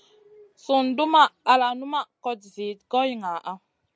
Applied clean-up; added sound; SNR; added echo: none; none; none; none.